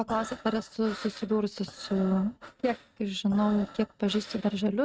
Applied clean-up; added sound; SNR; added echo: neural mask model RNNoise.